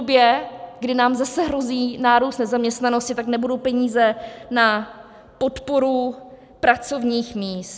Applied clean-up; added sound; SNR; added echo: none; none; none; none.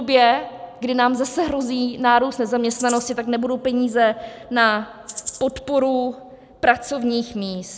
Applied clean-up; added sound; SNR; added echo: none; Rattle (instrument); 12 dB; none.